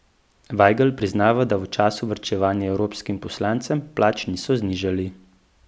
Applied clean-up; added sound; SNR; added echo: none; none; none; none.